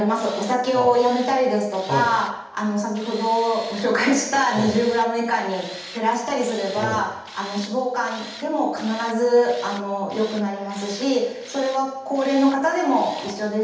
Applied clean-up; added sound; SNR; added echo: none; Tools; 19 dB; reverberation time 0.8 s.